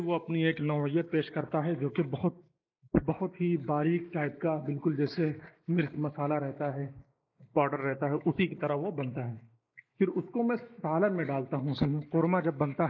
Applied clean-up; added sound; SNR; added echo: neural mask model Resemble Enhance denoiser.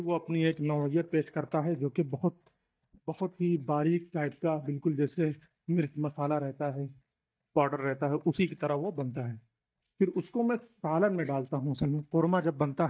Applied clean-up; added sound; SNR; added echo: neural mask model DeepFilterNet 3.